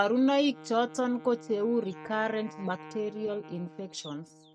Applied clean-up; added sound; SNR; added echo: neural mask model RNNoise.